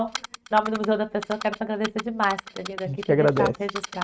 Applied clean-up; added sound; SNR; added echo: neural mask model RNNoise.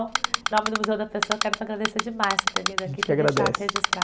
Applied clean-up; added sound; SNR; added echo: none; Typing; 1 dB; none.